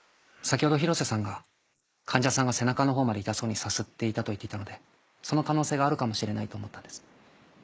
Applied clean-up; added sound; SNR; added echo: neural mask model Resemble Enhance denoiser.